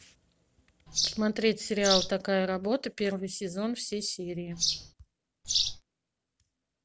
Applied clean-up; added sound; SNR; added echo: none; Bird vocalization, bird call, bird song; 0 dB; none.